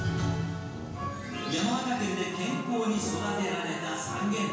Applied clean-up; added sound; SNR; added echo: none; Brass instrument; 18 dB; reverberation time 1.0 s.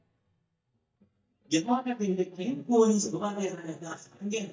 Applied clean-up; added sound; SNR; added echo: neural mask model DeepFilterNet 3.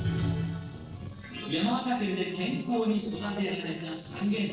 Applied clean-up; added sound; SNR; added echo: neural separator model SepFormer DNS4.